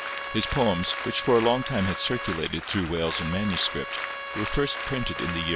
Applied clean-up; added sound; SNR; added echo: none; Trumpet + Applause; 6 dB; none.